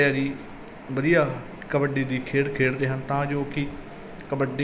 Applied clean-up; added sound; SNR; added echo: none; Traffic noise, roadway noise; 18 dB; none.